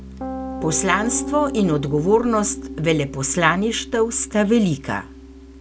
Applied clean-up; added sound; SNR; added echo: none; Piano; 10 dB; none.